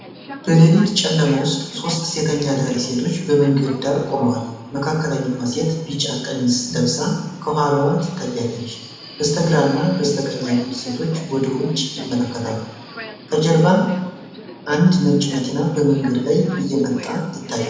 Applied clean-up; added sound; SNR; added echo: none; Subway, metro, underground; 16 dB; reverberation time 1.0 s.